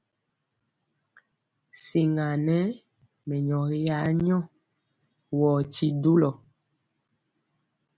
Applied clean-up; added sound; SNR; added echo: none; none; none; none.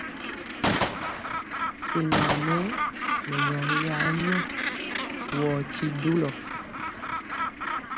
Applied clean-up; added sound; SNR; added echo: none; Gunshot, gunfire + Gull, seagull; -2 dB; none.